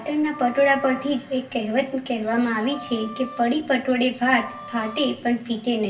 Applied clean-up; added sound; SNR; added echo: none; Wind instrument, woodwind instrument; 18 dB; reverberation time 0.2 s.